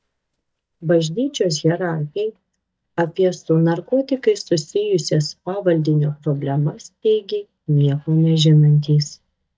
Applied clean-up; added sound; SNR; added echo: neural mask model DeepFilterNet 3.